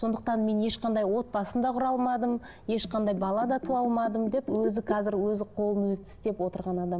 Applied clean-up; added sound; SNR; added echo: none; Bathtub (filling or washing); 12 dB; none.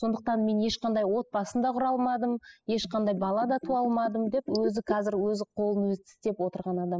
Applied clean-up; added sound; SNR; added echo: classical method spectral subtraction.